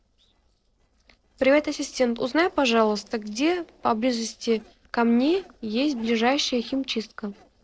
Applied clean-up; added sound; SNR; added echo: neural separator model SepFormer DNS4.